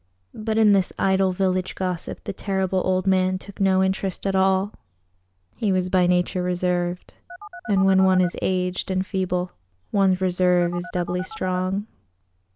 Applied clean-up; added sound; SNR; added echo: none; Telephone; 14 dB; none.